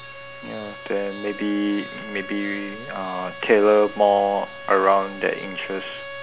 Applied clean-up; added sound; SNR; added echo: none; Bowed string instrument; 15 dB; none.